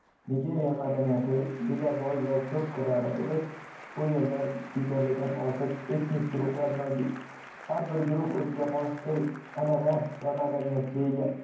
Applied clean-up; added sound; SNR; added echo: none; Applause; 18 dB; reverberation time 0.9 s.